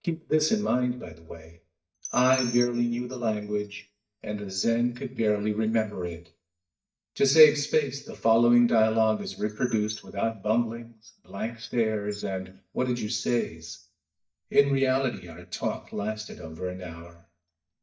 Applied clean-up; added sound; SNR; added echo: neural mask model DeepFilterNet 3.